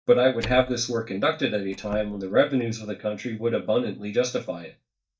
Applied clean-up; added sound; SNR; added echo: neural mask model DeepFilterNet 3.